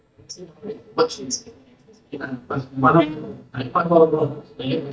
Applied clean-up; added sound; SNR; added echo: neural mask model DeepFilterNet 3.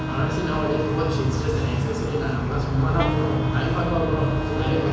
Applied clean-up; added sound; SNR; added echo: none; Wind instrument, woodwind instrument; 10 dB; reverberation time 1.0 s.